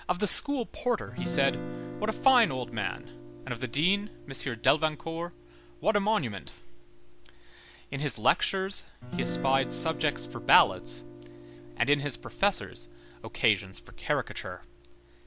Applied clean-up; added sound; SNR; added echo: none; Guitar; 12 dB; none.